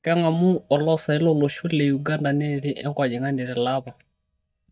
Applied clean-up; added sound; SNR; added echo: neural mask model DeepFilterNet 3.